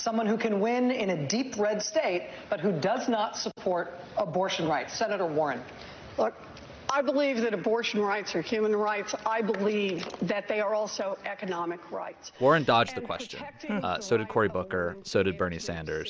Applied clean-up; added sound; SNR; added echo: none; none; none; none.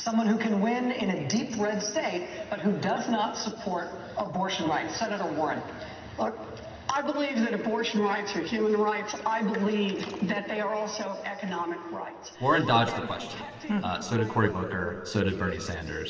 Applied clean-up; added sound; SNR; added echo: none; none; none; reverberation time 2.2 s.